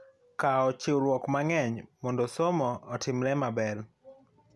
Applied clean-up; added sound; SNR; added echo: none; none; none; none.